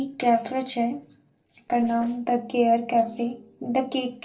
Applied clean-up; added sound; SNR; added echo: neural separator model SepFormer DNS4.